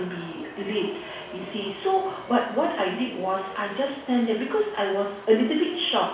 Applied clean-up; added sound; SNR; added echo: none; Chatter / Subway, metro, underground; 16 dB; reverberation time 0.7 s.